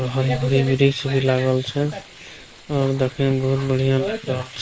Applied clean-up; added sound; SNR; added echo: neural mask model Resemble Enhance denoiser.